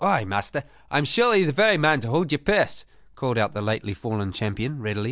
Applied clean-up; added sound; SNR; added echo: none; none; none; none.